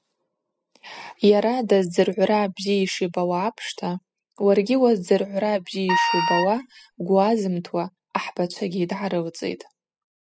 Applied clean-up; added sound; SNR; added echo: classical method spectral subtraction.